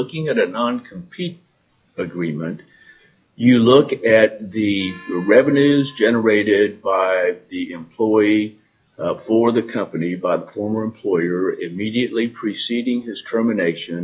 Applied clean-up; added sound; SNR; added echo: classical method log-MMSE.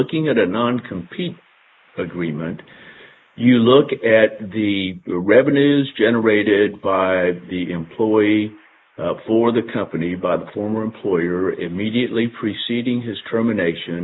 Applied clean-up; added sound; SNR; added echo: neural mask model Resemble Enhance denoiser.